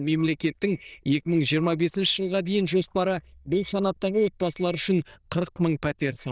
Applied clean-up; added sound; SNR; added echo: neural diffusion model UNIVERSE++.